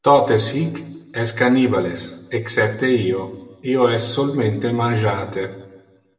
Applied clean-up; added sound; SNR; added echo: none; none; none; reverberation time 0.9 s.